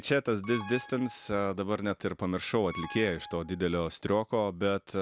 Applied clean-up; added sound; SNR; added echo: none; Alarm; 14 dB; none.